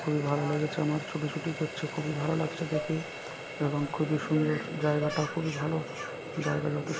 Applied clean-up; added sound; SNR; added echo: none; Dishes, pots, and pans + Water tap, faucet; 9 dB; none.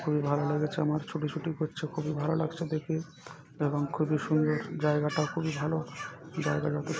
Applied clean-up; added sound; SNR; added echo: none; none; none; none.